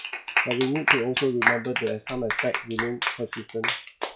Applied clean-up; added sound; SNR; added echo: classical method log-MMSE.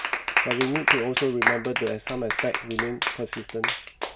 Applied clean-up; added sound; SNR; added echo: none; Clapping; -2 dB; none.